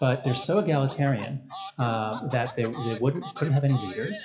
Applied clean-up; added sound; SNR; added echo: classical method WPE with log-MMSE.